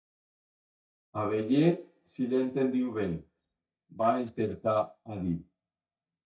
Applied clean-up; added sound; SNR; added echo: neural mask model DeepFilterNet 3.